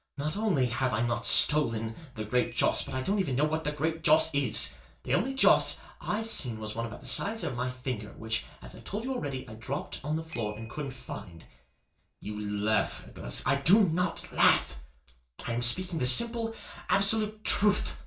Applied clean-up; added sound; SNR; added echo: none; Bicycle bell; 20 dB; reverberation time 0.3 s.